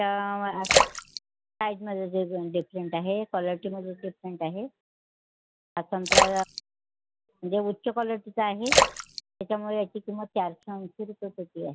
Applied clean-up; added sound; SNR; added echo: none; Splash, splatter; -3 dB; none.